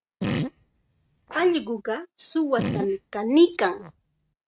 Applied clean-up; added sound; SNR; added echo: neural mask model RNNoise.